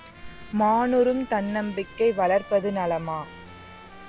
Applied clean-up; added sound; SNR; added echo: none; Trumpet + Engine / Vehicle; 19 dB; none.